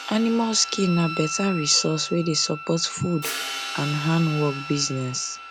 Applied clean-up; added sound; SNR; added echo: none; Wind instrument, woodwind instrument + Hi-hat; 10 dB; none.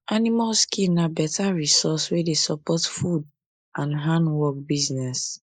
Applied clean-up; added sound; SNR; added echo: neural mask model Resemble Enhance denoiser.